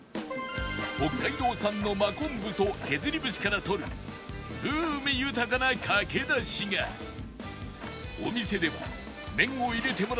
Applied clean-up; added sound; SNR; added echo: none; Tick-tock; 16 dB; none.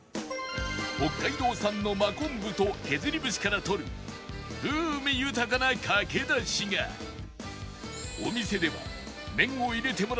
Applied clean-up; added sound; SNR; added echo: none; none; none; none.